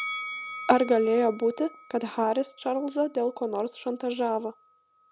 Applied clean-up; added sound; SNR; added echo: none; Bell; 14 dB; none.